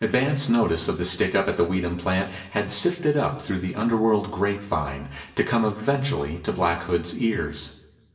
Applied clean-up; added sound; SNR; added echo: none; none; none; reverberation time 0.8 s.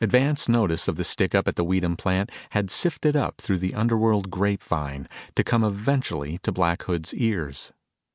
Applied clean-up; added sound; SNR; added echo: none; none; none; none.